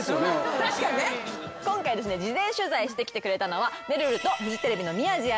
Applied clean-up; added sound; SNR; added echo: none; Trumpet; 16 dB; none.